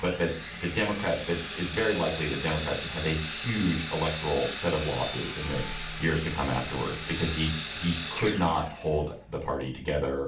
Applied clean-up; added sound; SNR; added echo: none; Sawing; 6 dB; reverberation time 0.3 s.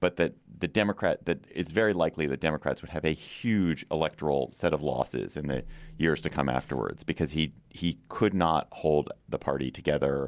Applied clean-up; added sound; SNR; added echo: none; none; none; none.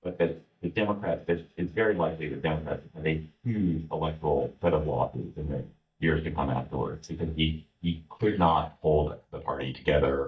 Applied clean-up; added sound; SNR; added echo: neural mask model DeepFilterNet 3.